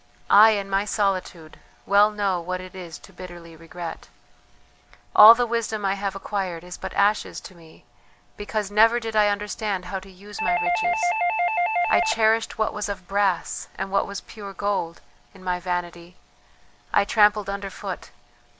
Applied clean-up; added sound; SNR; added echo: none; Doorbell; 0 dB; none.